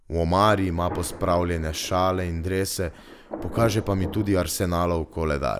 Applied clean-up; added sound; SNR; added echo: none; Thunder; 15 dB; none.